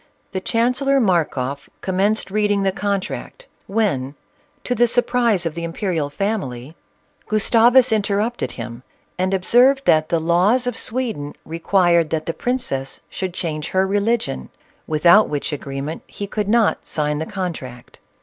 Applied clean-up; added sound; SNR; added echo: none; none; none; none.